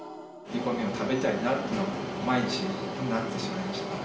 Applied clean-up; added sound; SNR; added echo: none; none; none; reverberation time 2.8 s.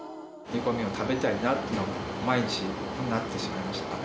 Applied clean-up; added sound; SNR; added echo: none; none; none; none.